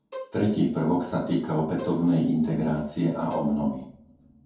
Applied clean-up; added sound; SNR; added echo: none; Bowed string instrument; 18 dB; reverberation time 0.6 s.